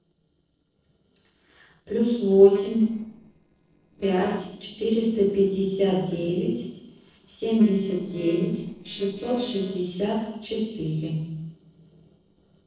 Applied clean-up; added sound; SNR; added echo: neural separator model SepFormer DNS4.